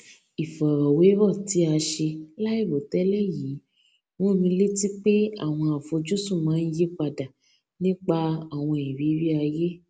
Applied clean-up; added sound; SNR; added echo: none; none; none; none.